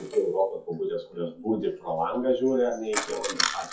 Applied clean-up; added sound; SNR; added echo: classical method WPE with log-MMSE.